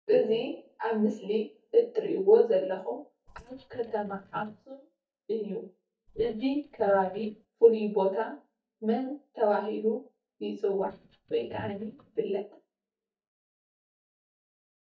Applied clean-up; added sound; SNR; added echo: neural mask model DeepFilterNet 3.